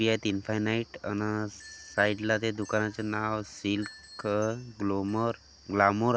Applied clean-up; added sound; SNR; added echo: none; none; none; none.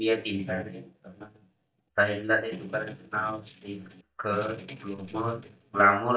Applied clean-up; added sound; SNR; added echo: neural mask model DeepFilterNet 3.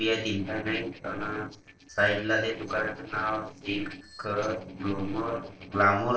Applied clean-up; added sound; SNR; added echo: neural separator model SepFormer DNS4.